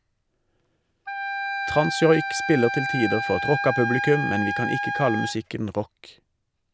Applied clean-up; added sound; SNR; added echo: none; Wind instrument, woodwind instrument; 4 dB; none.